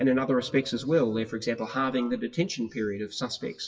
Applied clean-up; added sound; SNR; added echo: classical method WPE with log-MMSE.